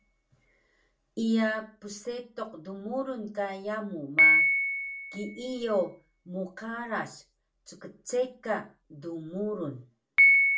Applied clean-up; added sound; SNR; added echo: none; Piano; -4 dB; reverberation time 0.3 s.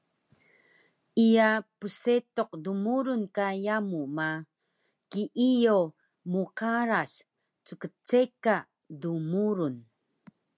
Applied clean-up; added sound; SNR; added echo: none; none; none; none.